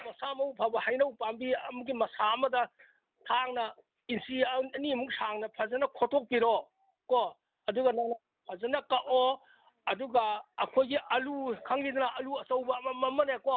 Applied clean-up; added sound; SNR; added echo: none; none; none; none.